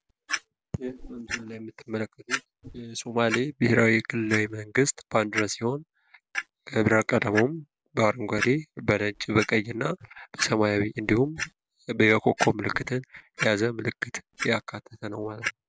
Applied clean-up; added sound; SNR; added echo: none; Clock; 11 dB; none.